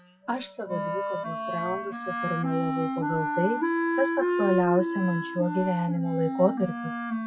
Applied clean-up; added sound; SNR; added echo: classical method WPE with log-MMSE.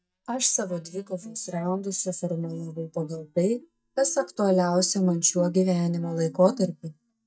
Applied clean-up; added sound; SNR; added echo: neural mask model DeepFilterNet 3.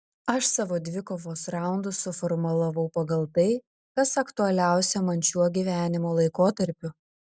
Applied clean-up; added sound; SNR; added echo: none; none; none; none.